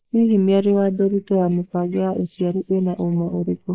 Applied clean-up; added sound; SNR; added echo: neural mask model Resemble Enhance denoiser.